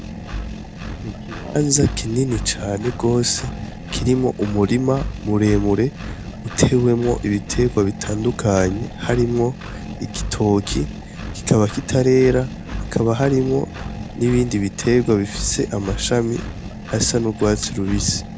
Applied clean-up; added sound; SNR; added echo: none; Engine; 10 dB; none.